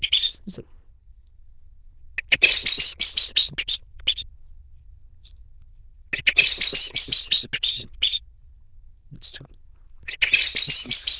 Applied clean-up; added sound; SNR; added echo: neural diffusion model UNIVERSE++.